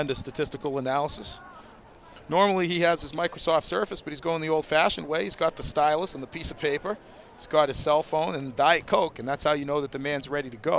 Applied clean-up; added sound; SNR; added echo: none; none; none; none.